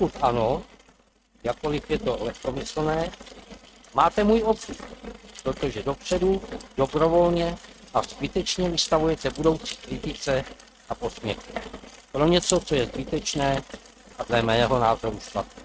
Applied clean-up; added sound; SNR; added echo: neural mask model RNNoise.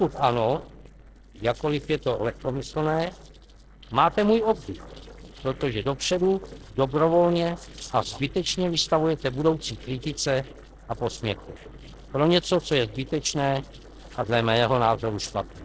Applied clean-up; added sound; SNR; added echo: neural separator model SepFormer DNS4.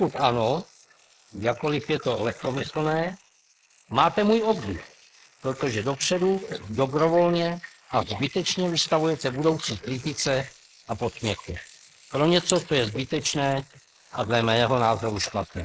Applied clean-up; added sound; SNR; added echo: neural mask model Resemble Enhance denoiser.